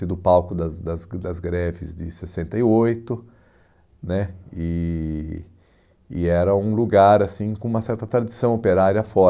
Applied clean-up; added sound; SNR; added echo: none; none; none; none.